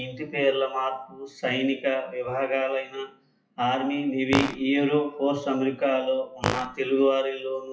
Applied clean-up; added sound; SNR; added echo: classical method WPE with log-MMSE.